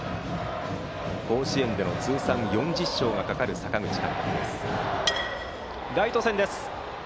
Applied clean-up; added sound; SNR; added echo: none; none; none; none.